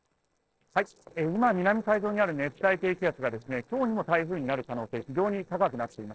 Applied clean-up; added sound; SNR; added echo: neural separator model SepFormer DNS4.